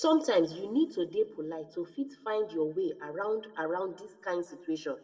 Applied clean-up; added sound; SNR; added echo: none; none; none; reverberation time 0.9 s.